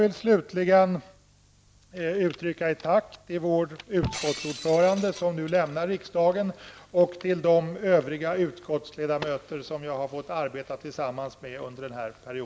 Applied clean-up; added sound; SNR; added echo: none; Shatter; 13 dB; none.